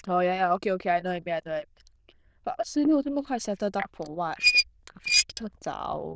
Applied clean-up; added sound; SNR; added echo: neural diffusion model UNIVERSE++.